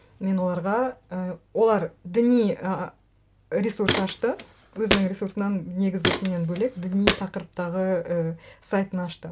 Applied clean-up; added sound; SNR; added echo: none; Walk, footsteps; 3 dB; none.